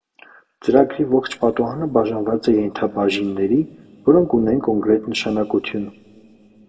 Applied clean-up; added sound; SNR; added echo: none; none; none; reverberation time 1.5 s.